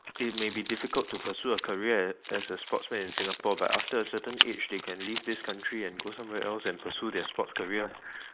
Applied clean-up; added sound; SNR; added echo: neural mask model Resemble Enhance denoiser.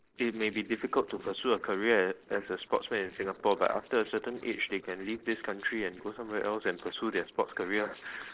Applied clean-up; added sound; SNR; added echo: neural separator model SepFormer DNS4.